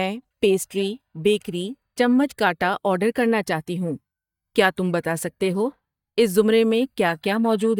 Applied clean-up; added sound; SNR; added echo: neural mask model DeepFilterNet 3.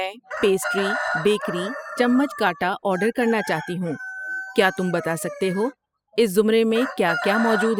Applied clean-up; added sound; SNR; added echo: classical method spectral subtraction.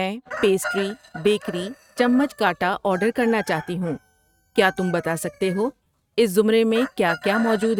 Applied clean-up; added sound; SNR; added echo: neural mask model RNNoise.